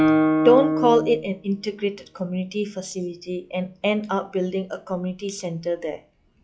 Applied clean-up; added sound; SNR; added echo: classical method log-MMSE.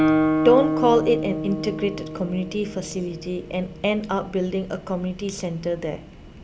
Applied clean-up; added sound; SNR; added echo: none; Guitar; 3 dB; none.